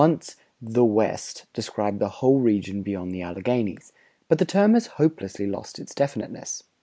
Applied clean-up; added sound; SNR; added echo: none; none; none; none.